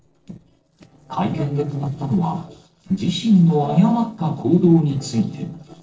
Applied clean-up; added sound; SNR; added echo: neural separator model SepFormer DNS4.